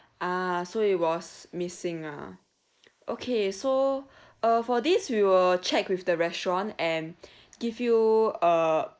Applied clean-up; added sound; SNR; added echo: neural mask model Resemble Enhance denoiser.